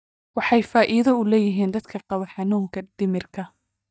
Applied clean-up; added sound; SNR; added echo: neural mask model DeepFilterNet 3.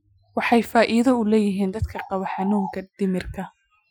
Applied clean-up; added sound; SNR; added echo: classical method Wiener filter.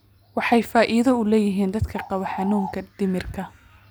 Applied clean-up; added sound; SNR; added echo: none; Bird; 11 dB; none.